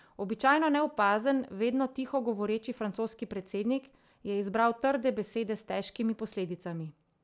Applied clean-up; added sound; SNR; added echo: none; none; none; none.